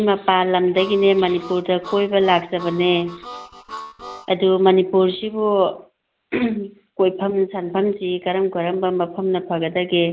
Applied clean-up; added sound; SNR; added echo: none; Harmonica; 17 dB; none.